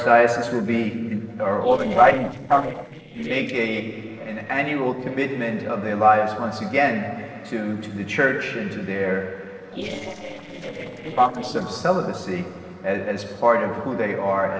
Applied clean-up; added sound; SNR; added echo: neural separator model SepFormer DNS4.